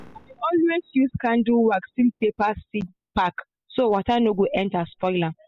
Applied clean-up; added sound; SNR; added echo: classical method spectral subtraction.